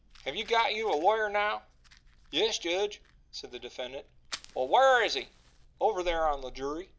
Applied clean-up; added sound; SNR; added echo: none; Fire; 18 dB; none.